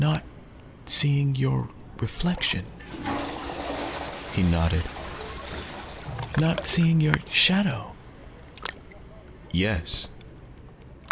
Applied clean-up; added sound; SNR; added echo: none; Ocean + Toilet flush / Water; 9 dB; none.